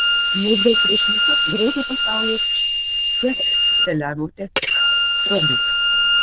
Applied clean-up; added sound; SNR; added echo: neural diffusion model UNIVERSE++.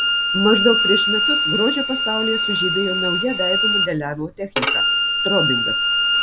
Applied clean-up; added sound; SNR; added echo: none; Bowed string instrument; -3 dB; none.